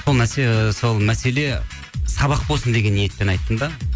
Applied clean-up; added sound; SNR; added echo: none; none; none; none.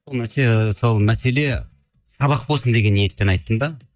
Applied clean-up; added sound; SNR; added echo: neural mask model DeepFilterNet 3.